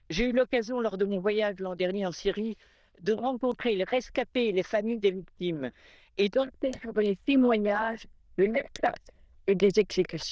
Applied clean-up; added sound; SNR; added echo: neural diffusion model UNIVERSE++.